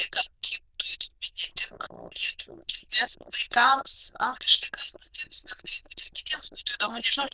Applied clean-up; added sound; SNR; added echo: neural diffusion model UNIVERSE++.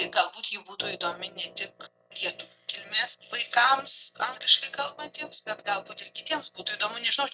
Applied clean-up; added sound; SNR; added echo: neural mask model RNNoise.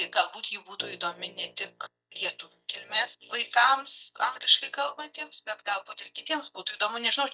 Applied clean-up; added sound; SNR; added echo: neural mask model DeepFilterNet 3.